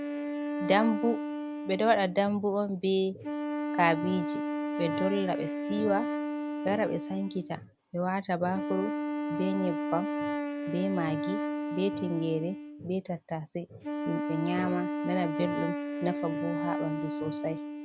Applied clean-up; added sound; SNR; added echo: none; Wind instrument, woodwind instrument; 2 dB; none.